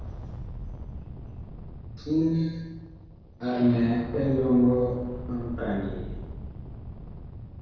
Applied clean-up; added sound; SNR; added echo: none; Explosion; 10 dB; reverberation time 1.0 s.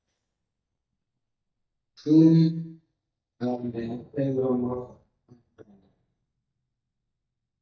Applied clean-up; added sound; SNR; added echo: neural mask model DeepFilterNet 3.